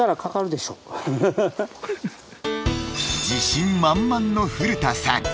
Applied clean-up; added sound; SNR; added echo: none; none; none; none.